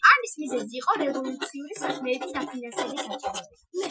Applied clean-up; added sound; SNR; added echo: classical method Wiener filter.